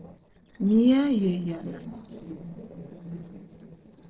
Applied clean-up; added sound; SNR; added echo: neural separator model SepFormer DNS4.